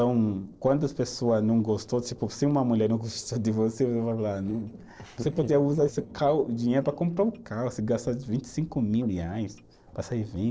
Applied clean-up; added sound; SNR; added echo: neural separator model SepFormer DNS4.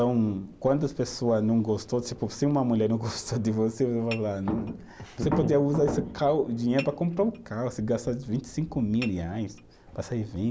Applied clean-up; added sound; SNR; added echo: none; Dishes, pots, and pans / Chink, clink; 20 dB; none.